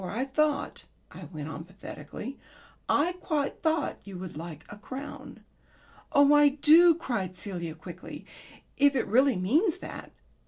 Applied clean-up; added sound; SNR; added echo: none; none; none; none.